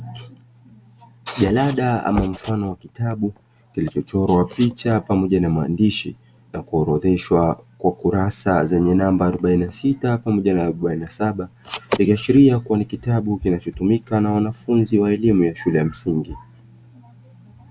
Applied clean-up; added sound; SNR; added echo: none; none; none; none.